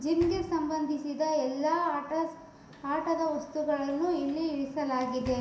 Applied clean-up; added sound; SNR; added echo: none; Sliding door / Slam; 19 dB; reverberation time 0.7 s.